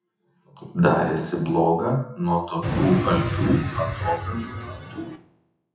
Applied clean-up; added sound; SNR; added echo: classical method WPE with log-MMSE.